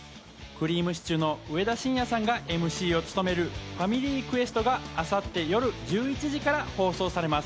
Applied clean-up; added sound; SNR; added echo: none; none; none; none.